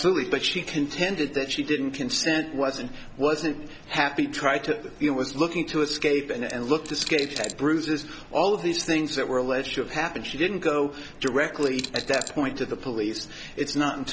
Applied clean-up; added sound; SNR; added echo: none; Coin (dropping); 11 dB; none.